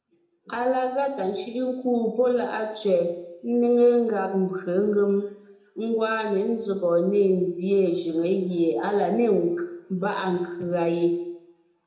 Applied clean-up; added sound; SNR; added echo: none; none; none; reverberation time 0.8 s.